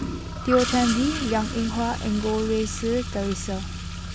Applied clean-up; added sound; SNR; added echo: none; Car + Toilet flush / Gurgling; 5 dB; none.